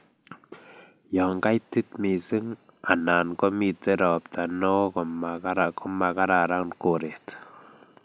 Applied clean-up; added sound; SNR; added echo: none; none; none; none.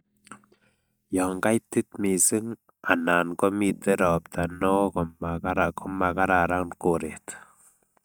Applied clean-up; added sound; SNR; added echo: neural mask model DeepFilterNet 3.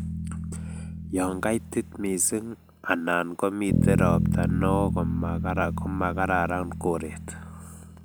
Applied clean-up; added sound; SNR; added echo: none; Bass guitar; 0 dB; none.